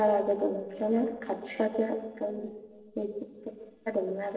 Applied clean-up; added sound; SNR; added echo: neural separator model SepFormer DNS4.